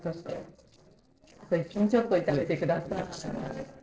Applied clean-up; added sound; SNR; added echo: neural separator model SepFormer DNS4.